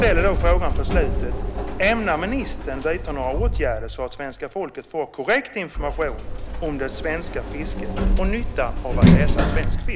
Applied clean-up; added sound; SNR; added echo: none; Sliding door; -4 dB; none.